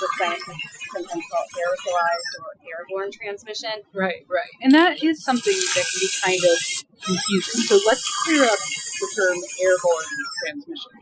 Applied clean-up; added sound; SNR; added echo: classical method Wiener filter.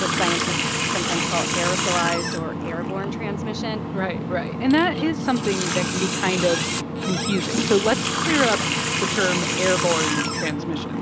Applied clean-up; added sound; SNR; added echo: none; Water tap, faucet; -1 dB; none.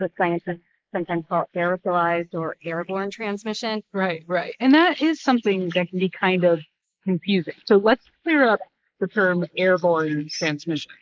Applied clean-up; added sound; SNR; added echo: neural mask model Resemble Enhance denoiser.